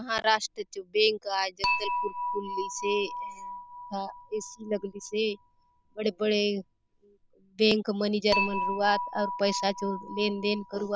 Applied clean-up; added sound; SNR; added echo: none; Dishes, pots, and pans / Chink, clink; 6 dB; none.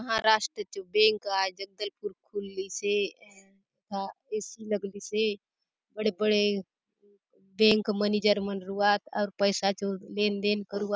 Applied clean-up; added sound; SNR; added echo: none; none; none; none.